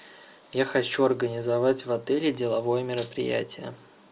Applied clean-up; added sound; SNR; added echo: none; none; none; none.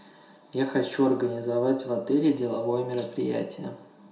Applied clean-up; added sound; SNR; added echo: none; none; none; reverberation time 0.5 s.